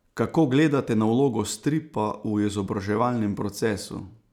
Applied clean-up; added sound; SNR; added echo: none; none; none; none.